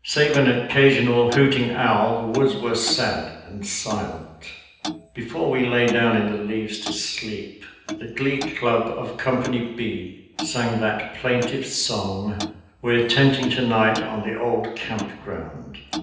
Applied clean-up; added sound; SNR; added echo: none; Clock; 15 dB; reverberation time 0.9 s.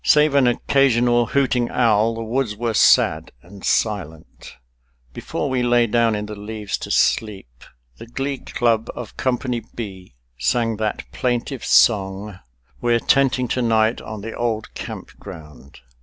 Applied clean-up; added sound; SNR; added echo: none; none; none; none.